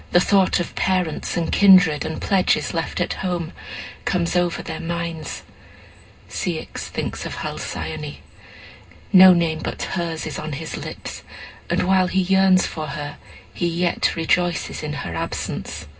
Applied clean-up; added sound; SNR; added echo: none; none; none; reverberation time 0.2 s.